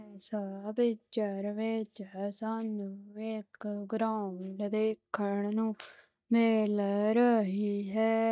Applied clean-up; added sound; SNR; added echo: neural mask model DeepFilterNet 3.